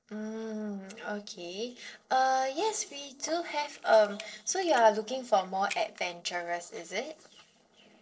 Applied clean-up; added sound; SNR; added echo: neural separator model SepFormer DNS4.